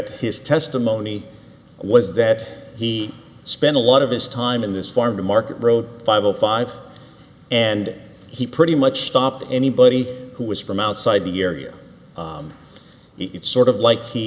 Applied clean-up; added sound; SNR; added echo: none; none; none; none.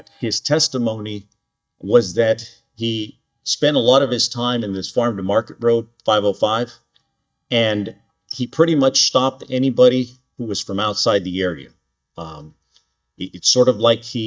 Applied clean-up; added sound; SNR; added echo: neural mask model DeepFilterNet 3.